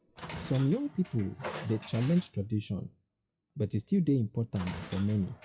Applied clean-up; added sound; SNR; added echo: classical method WPE with log-MMSE.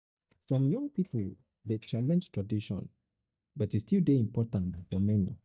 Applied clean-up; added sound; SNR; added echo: neural mask model DeepFilterNet 3.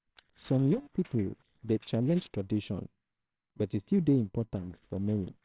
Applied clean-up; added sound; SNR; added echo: neural separator model SepFormer WHAMR!.